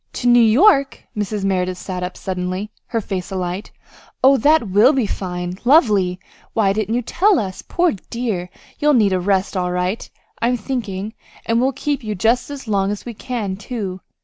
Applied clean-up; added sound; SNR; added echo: none; none; none; none.